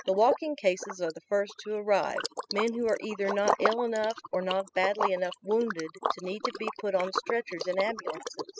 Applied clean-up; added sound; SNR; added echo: classical method spectral subtraction.